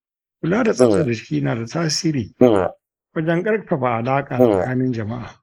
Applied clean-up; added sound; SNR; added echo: neural mask model Resemble Enhance denoiser.